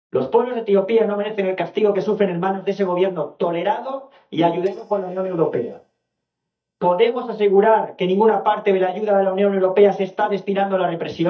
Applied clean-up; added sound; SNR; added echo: neural mask model DeepFilterNet 3.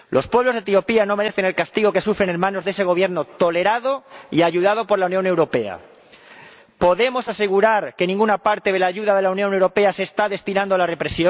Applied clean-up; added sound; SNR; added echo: none; none; none; none.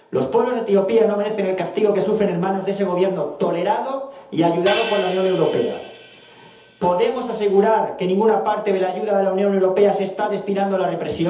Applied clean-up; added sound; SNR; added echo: none; Hi-hat; 11 dB; reverberation time 0.8 s.